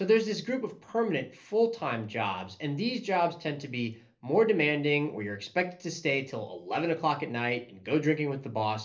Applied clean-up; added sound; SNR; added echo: none; none; none; reverberation time 0.3 s.